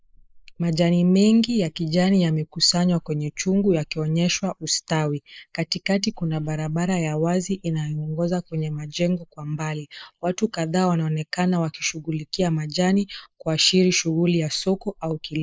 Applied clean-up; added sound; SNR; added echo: neural mask model Resemble Enhance denoiser.